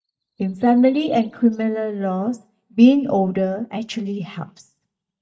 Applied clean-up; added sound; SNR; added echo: neural mask model DeepFilterNet 3.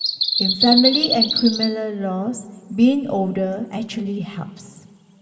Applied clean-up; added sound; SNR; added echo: none; Bird vocalization, bird call, bird song; 4 dB; reverberation time 1.8 s.